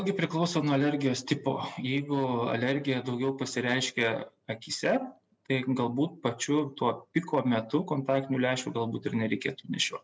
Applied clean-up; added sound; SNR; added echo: none; none; none; none.